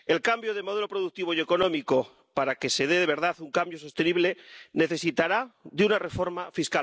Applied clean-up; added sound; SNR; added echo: none; none; none; none.